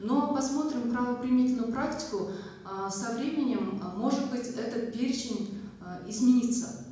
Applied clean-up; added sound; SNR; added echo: none; none; none; reverberation time 1.0 s.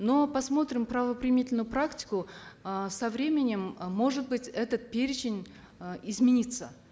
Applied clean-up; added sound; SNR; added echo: none; none; none; none.